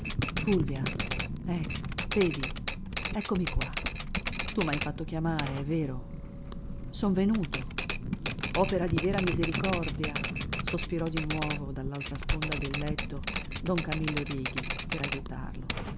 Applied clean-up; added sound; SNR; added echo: none; Typewriter + Wind / Fire; 0 dB; none.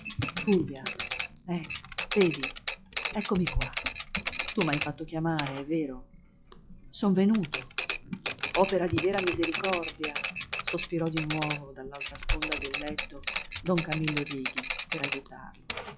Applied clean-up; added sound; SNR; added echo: classical method log-MMSE.